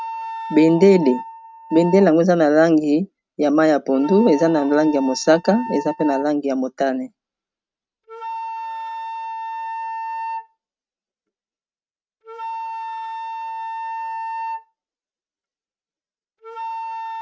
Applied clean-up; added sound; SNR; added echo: neural mask model RNNoise.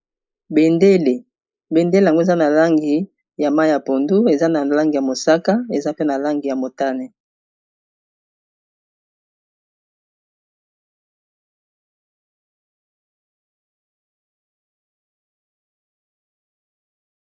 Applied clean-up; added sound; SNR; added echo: neural mask model Resemble Enhance denoiser.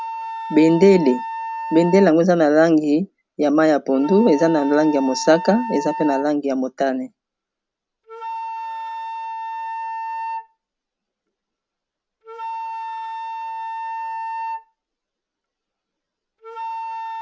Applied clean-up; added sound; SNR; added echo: none; Wind instrument, woodwind instrument; 10 dB; none.